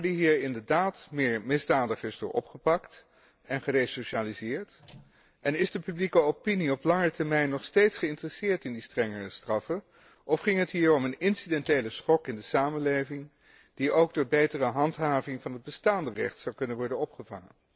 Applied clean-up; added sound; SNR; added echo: neural separator model SepFormer DNS4.